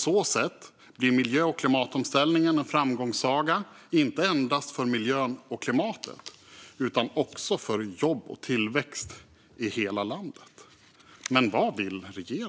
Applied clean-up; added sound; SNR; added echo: none; none; none; none.